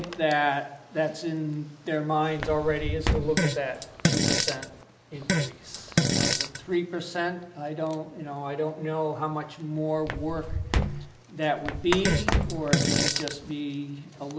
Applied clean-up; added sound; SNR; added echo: none; Walk, footsteps + Fart; -3 dB; none.